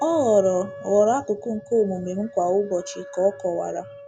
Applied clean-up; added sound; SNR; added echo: none; Wind instrument, woodwind instrument; 17 dB; none.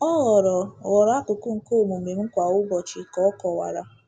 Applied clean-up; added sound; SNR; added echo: none; none; none; none.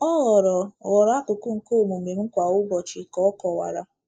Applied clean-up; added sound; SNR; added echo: neural mask model Resemble Enhance denoiser.